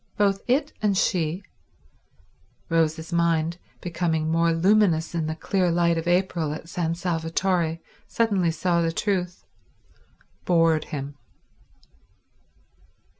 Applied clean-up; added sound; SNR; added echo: none; none; none; none.